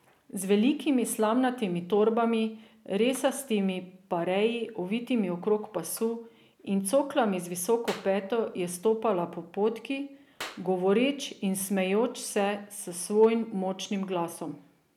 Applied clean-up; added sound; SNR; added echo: none; Clapping; 19 dB; none.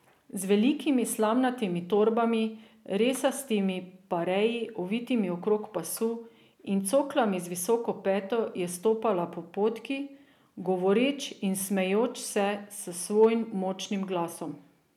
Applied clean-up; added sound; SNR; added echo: none; none; none; none.